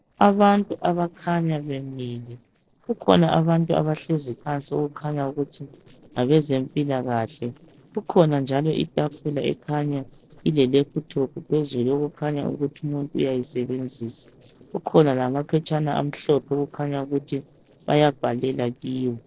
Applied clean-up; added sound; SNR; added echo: neural separator model SepFormer DNS4.